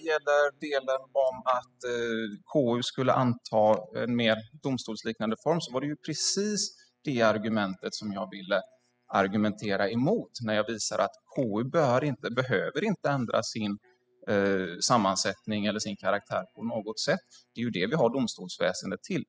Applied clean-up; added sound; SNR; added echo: classical method spectral subtraction.